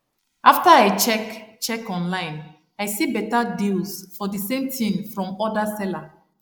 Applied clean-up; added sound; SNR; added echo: neural mask model Resemble Enhance denoiser.